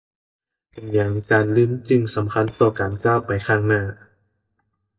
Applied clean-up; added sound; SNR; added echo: neural mask model DeepFilterNet 3.